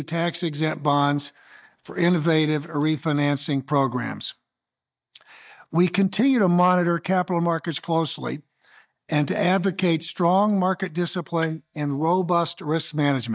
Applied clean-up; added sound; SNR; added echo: neural mask model DeepFilterNet 3.